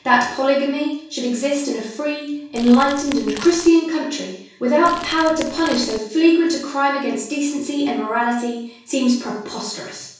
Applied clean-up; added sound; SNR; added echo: none; Crumpling, crinkling / Crackle; 14 dB; reverberation time 0.7 s.